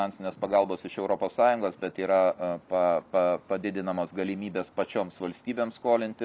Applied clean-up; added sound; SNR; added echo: none; none; none; none.